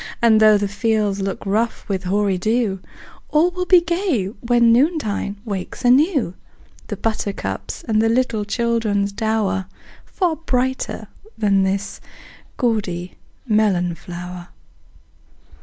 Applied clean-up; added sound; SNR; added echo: none; none; none; none.